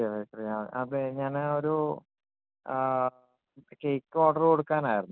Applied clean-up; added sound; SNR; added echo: none; none; none; none.